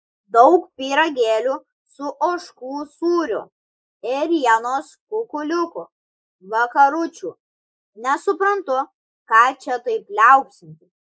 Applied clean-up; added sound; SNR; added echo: neural mask model Resemble Enhance denoiser.